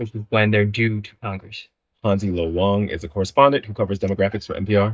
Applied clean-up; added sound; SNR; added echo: neural mask model DeepFilterNet 3.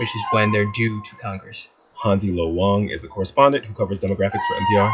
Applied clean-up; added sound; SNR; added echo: classical method WPE with log-MMSE.